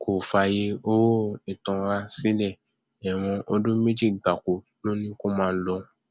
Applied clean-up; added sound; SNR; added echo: none; none; none; none.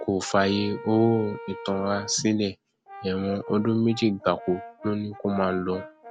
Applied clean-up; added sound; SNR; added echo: none; Brass instrument; 16 dB; none.